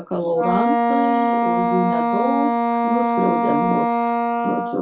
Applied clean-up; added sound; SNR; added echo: none; Wind instrument, woodwind instrument; -5 dB; reverberation time 0.2 s.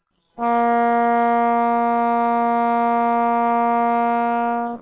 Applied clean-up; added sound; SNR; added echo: neural separator model SepFormer WHAMR!.